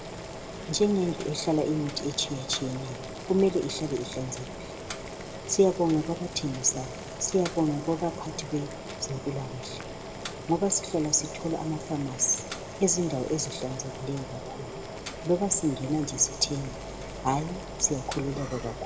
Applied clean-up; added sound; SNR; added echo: none; Boiling; 9 dB; reverberation time 1.7 s.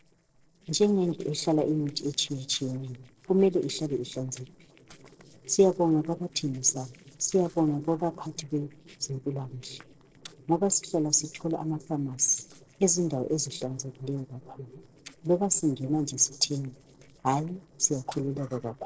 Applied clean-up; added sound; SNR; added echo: neural separator model SepFormer DNS4.